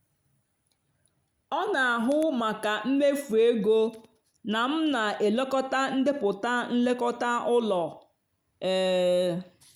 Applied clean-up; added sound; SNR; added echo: none; none; none; none.